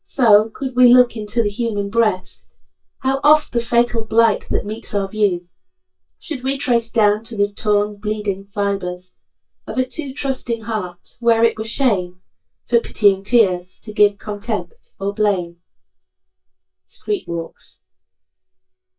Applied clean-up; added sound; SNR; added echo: neural mask model DeepFilterNet 3.